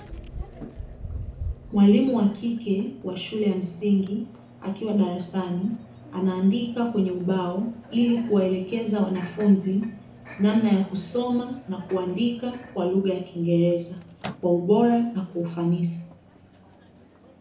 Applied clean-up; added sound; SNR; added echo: none; Microwave oven; 17 dB; reverberation time 0.7 s.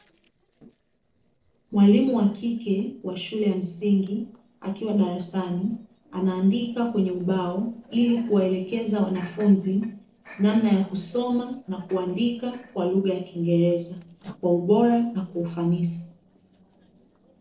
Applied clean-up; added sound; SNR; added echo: neural separator model SepFormer DNS4.